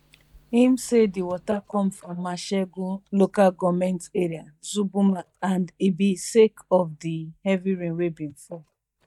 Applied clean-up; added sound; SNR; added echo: neural mask model DeepFilterNet 3.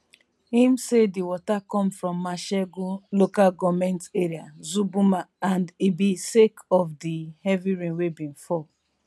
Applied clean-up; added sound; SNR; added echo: none; none; none; none.